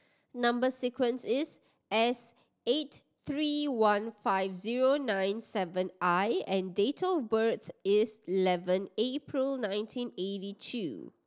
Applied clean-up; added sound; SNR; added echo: none; none; none; none.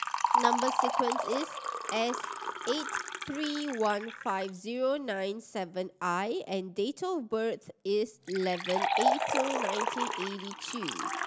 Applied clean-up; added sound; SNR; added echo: none; Liquid; 0 dB; none.